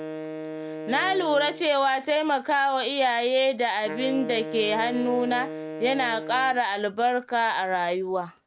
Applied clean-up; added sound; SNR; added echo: none; Wind instrument, woodwind instrument; 12 dB; none.